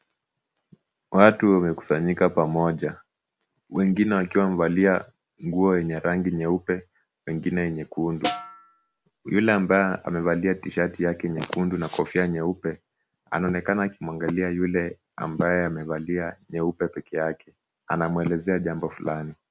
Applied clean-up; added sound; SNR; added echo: none; Snare drum; 8 dB; none.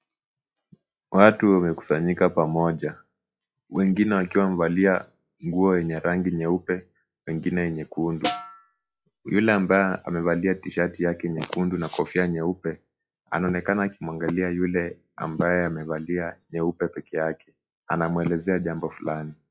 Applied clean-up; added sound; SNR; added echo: classical method log-MMSE.